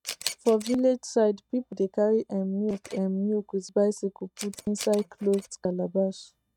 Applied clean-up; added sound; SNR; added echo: neural mask model RNNoise.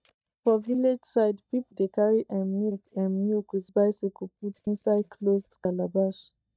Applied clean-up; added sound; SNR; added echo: neural mask model DeepFilterNet 3.